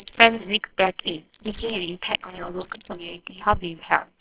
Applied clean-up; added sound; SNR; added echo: neural separator model SepFormer WHAMR!.